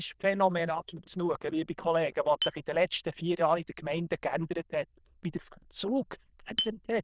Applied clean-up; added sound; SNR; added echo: neural diffusion model UNIVERSE++.